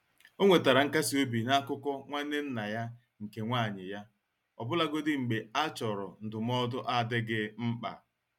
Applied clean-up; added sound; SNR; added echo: none; none; none; none.